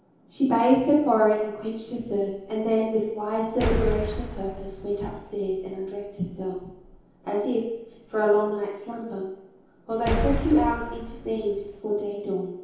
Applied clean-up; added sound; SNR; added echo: none; Slam; 4 dB; reverberation time 0.8 s.